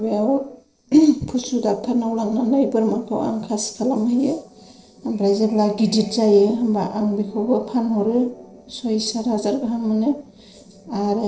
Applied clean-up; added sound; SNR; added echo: neural separator model SepFormer DNS4.